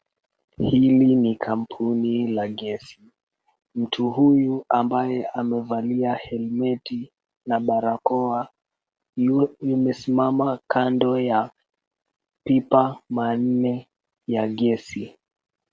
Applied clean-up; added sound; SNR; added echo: none; none; none; none.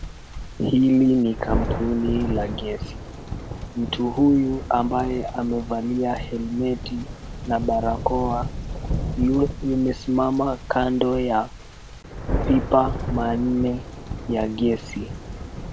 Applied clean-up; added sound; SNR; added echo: none; Thunder; 7 dB; none.